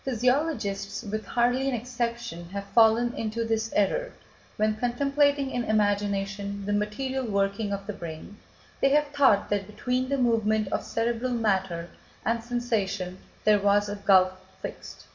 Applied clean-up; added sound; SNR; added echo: none; none; none; reverberation time 0.7 s.